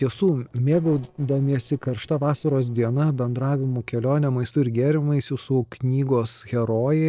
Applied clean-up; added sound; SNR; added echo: neural separator model SepFormer DNS4.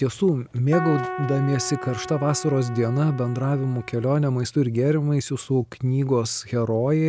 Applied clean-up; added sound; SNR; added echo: none; Keyboard (musical); 11 dB; none.